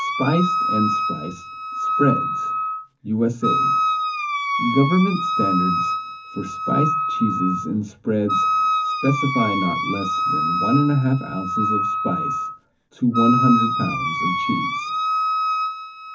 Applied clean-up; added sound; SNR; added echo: none; Wind instrument, woodwind instrument; -1 dB; reverberation time 0.3 s.